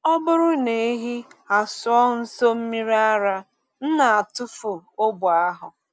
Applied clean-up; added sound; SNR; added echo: none; none; none; none.